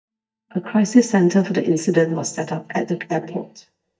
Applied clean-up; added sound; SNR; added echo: neural mask model DeepFilterNet 3.